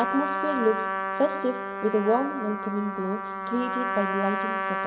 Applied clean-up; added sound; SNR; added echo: none; Trumpet; 2 dB; reverberation time 2.1 s.